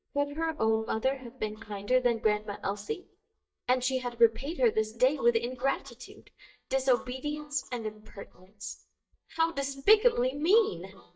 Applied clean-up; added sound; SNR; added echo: neural mask model DeepFilterNet 3.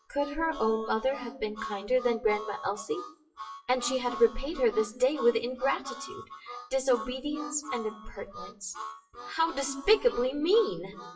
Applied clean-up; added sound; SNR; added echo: classical method WPE with log-MMSE.